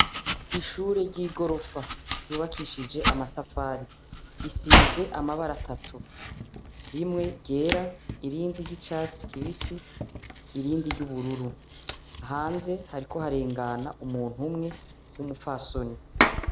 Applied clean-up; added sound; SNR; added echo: none; Domestic sounds, home sounds; -2 dB; none.